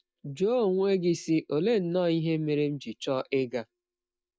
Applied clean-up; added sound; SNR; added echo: neural mask model DeepFilterNet 3.